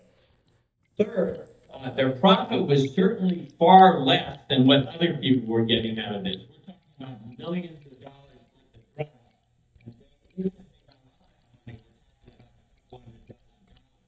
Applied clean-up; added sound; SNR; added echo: neural mask model DeepFilterNet 3.